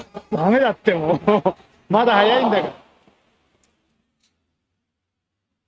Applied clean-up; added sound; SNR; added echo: neural mask model RNNoise.